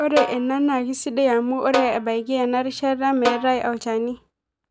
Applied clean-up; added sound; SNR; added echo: none; Snare drum; 9 dB; none.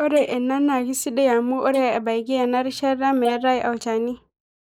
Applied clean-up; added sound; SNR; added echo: neural mask model Resemble Enhance denoiser.